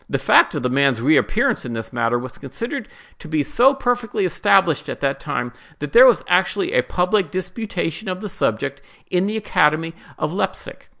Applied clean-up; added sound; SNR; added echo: none; none; none; none.